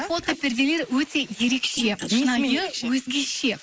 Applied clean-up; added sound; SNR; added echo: neural mask model Resemble Enhance denoiser.